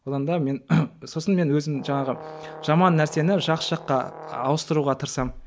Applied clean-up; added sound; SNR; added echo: none; Brass instrument; 16 dB; none.